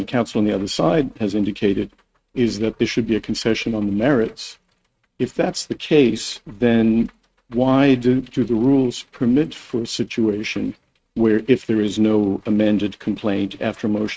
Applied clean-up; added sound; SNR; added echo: neural mask model RNNoise.